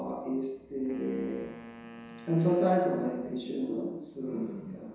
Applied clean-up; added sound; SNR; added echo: none; Wind instrument, woodwind instrument; 18 dB; reverberation time 0.7 s.